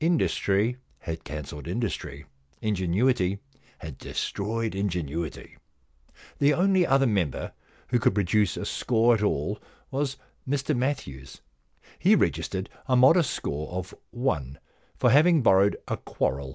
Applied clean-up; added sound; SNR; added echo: none; none; none; none.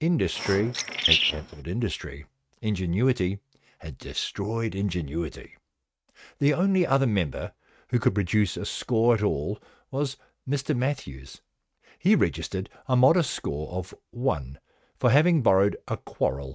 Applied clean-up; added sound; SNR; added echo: neural mask model RNNoise.